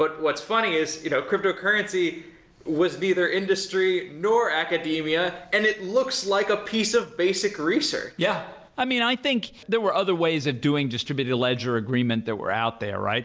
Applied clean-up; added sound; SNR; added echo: none; none; none; none.